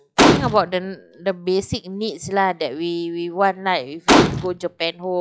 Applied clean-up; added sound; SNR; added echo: classical method log-MMSE.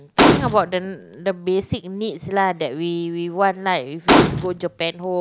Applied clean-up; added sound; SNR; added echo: none; Gunshot, gunfire; -4 dB; none.